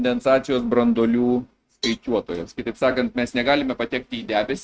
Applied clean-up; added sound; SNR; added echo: neural mask model RNNoise.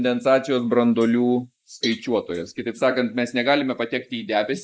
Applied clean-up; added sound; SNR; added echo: neural mask model Resemble Enhance denoiser.